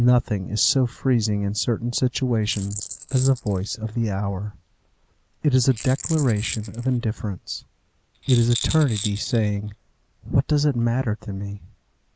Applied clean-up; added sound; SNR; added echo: neural mask model Resemble Enhance denoiser.